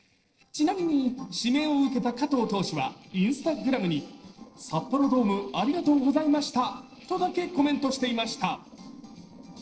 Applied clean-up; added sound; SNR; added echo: neural separator model SepFormer DNS4.